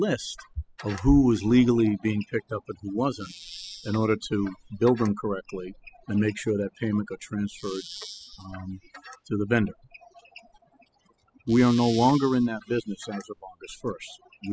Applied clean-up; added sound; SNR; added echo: classical method spectral subtraction.